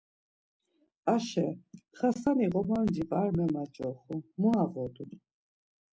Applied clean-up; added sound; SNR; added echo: none; none; none; none.